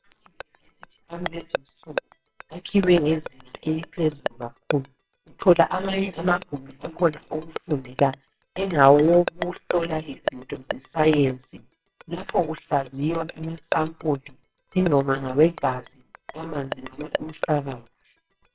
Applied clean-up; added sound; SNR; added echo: neural separator model SepFormer WHAMR!.